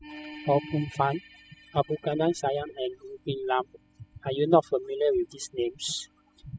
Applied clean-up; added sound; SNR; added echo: classical method spectral subtraction.